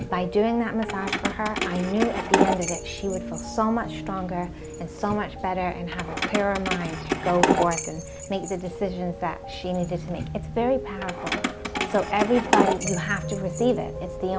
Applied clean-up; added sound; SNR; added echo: none; Keys jangling; 3 dB; none.